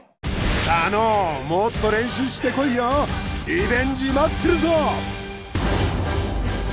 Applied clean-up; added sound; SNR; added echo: none; none; none; none.